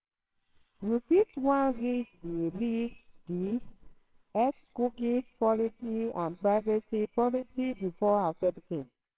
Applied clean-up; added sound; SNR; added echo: neural separator model SepFormer WHAMR!.